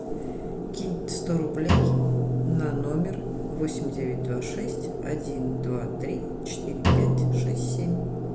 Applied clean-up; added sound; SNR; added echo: none; Drum; 0 dB; none.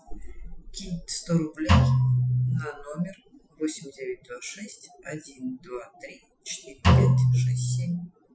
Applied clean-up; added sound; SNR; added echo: classical method Wiener filter.